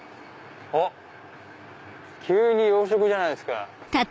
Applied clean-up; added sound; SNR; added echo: none; none; none; none.